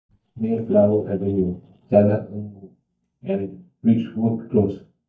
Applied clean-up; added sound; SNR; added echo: neural mask model DeepFilterNet 3.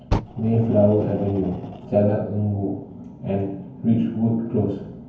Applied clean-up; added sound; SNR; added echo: none; Fire; 10 dB; reverberation time 0.9 s.